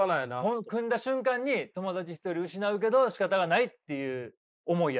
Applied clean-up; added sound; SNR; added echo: neural mask model Resemble Enhance denoiser.